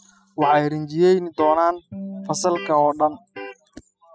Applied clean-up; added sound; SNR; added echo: classical method spectral subtraction.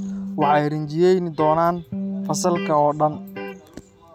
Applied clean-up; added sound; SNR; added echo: none; Electric guitar; 10 dB; none.